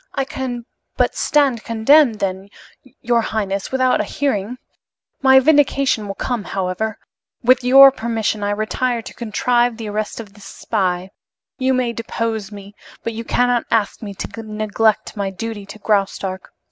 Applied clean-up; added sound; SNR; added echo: none; none; none; none.